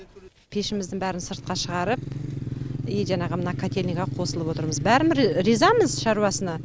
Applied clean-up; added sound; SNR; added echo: none; none; none; none.